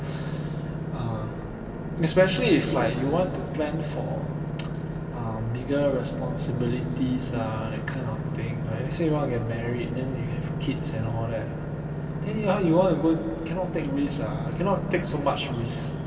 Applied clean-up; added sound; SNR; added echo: none; Engine / Boat, Water vehicle; 4 dB; reverberation time 2.6 s.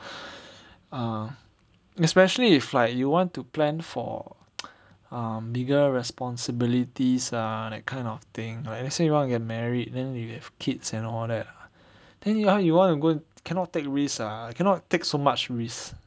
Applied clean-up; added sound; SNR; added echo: none; none; none; none.